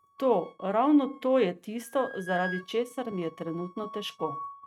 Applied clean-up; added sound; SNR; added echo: neural mask model RNNoise.